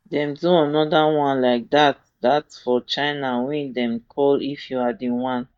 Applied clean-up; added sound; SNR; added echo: neural mask model DeepFilterNet 3.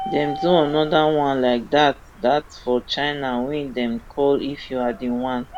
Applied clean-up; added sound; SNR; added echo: none; Bird; 15 dB; none.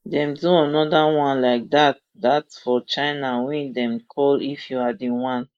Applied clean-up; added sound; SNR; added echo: neural mask model Resemble Enhance denoiser.